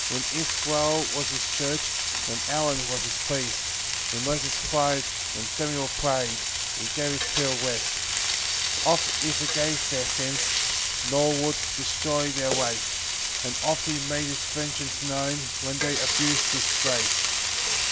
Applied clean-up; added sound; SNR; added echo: none; Frying (food); -3 dB; none.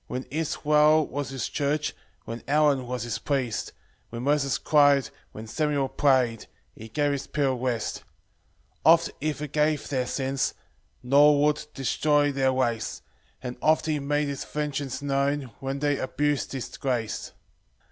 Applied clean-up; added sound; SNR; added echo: none; none; none; none.